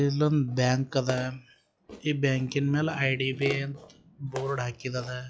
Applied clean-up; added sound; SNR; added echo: classical method log-MMSE.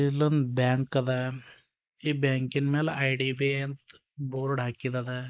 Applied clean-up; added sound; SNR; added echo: neural mask model Resemble Enhance denoiser.